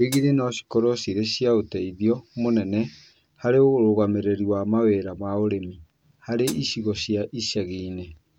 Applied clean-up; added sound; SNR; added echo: none; Hi-hat; 18 dB; none.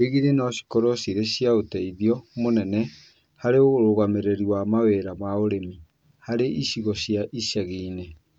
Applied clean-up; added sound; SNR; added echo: none; none; none; none.